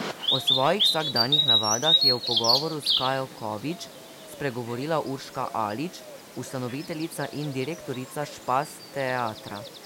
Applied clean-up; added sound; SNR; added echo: none; Bird vocalization, bird call, bird song; -1 dB; none.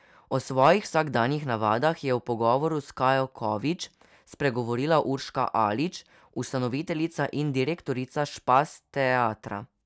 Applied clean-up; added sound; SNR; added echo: none; none; none; none.